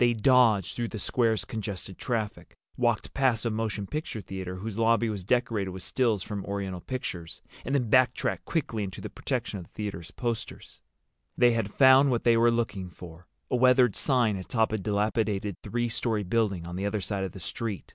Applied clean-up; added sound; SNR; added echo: none; none; none; none.